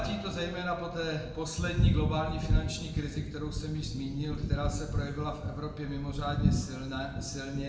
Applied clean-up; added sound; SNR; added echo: none; Thunder; -3 dB; reverberation time 0.8 s.